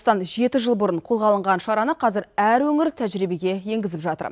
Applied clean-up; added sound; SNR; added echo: none; none; none; none.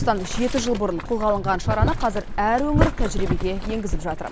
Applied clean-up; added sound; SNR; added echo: none; Boiling; 1 dB; none.